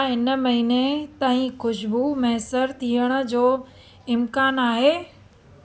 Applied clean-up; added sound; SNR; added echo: none; none; none; none.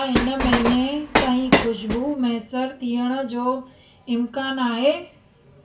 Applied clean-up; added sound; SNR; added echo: none; Train; -1 dB; reverberation time 0.2 s.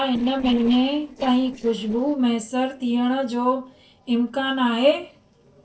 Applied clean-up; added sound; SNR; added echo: neural separator model SepFormer DNS4.